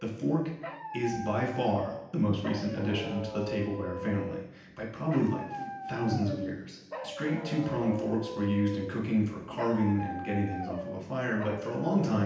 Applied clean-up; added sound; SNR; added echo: none; Dog; 10 dB; reverberation time 0.9 s.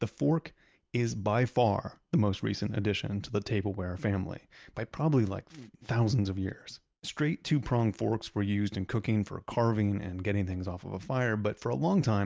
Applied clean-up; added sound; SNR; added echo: none; none; none; none.